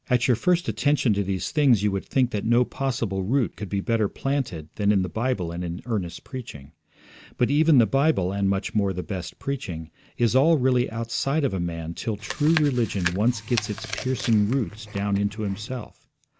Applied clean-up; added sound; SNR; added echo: none; Chewing, mastication; 11 dB; none.